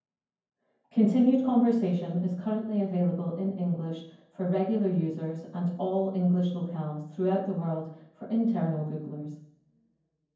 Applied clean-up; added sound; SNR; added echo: none; none; none; reverberation time 0.9 s.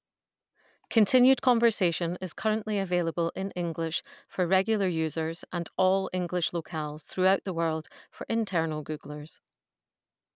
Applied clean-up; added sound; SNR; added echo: none; none; none; none.